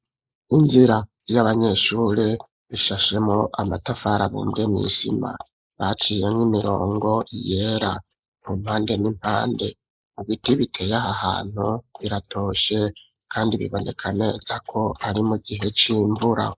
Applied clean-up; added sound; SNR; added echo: neural mask model Resemble Enhance denoiser.